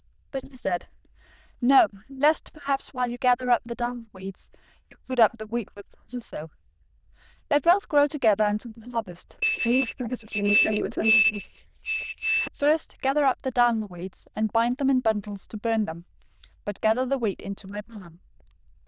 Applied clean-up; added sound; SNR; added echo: neural diffusion model UNIVERSE++.